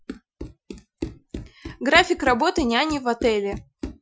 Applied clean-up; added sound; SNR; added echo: classical method Wiener filter.